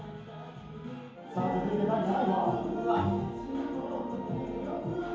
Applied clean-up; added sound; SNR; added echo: none; Bowed string instrument; 8 dB; reverberation time 1.0 s.